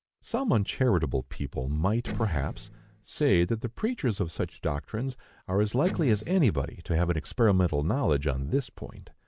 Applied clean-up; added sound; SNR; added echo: none; Electric guitar; 11 dB; none.